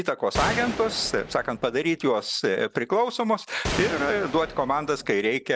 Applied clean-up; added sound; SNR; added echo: none; Gunshot, gunfire; 8 dB; none.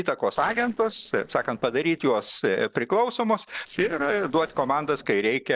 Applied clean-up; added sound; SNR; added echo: neural separator model SepFormer DNS4.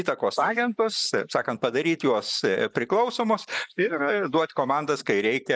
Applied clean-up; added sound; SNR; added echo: neural mask model Resemble Enhance denoiser.